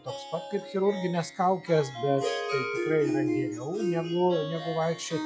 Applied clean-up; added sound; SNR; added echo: classical method log-MMSE.